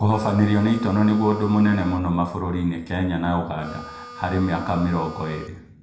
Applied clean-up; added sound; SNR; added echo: none; Harmonica; 18 dB; reverberation time 0.6 s.